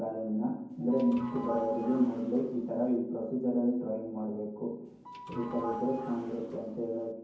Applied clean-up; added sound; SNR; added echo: none; Sliding door / Doorbell; 11 dB; reverberation time 0.6 s.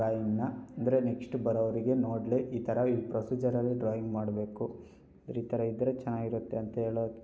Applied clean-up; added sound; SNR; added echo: none; none; none; none.